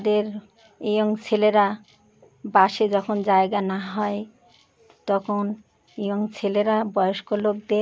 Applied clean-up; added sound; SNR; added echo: none; none; none; none.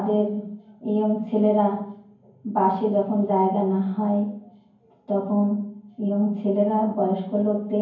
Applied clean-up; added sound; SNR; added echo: none; none; none; reverberation time 0.9 s.